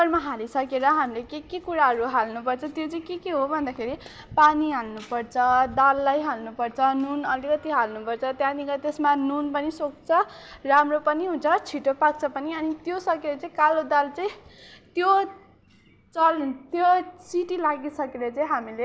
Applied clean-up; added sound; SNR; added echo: none; none; none; none.